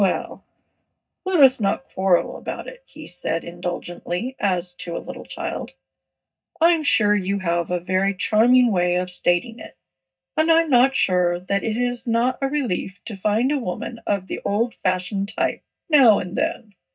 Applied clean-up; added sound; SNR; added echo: neural mask model DeepFilterNet 3.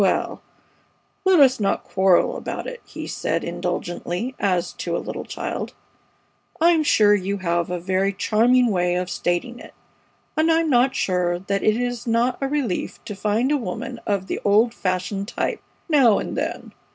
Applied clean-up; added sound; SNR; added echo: none; none; none; none.